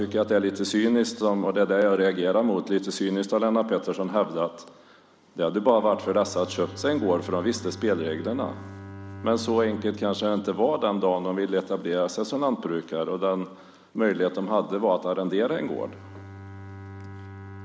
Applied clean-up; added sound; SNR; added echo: none; Bowed string instrument; 19 dB; none.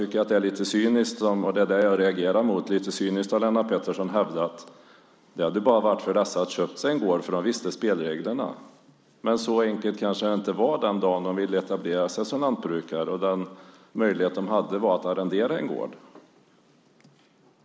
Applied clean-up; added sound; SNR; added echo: none; none; none; none.